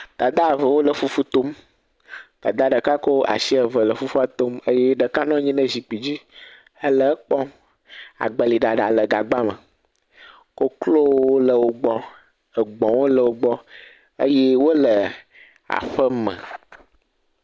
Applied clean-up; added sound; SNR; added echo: none; none; none; none.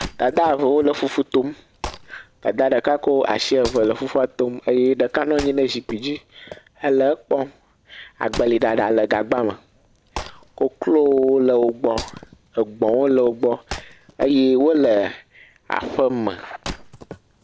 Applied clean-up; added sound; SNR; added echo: none; Wood; 18 dB; none.